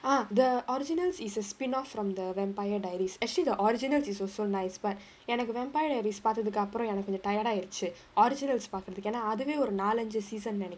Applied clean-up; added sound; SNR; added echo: none; none; none; none.